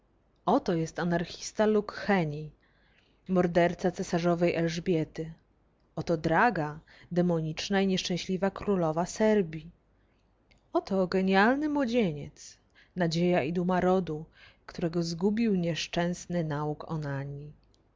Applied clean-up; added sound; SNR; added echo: none; none; none; none.